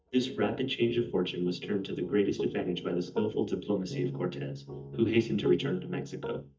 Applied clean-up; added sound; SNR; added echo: neural mask model DeepFilterNet 3.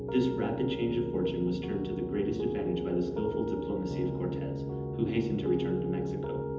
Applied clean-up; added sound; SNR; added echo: none; Piano; 3 dB; reverberation time 0.8 s.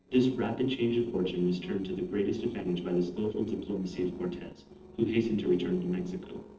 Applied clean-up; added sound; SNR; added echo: neural separator model SepFormer DNS4.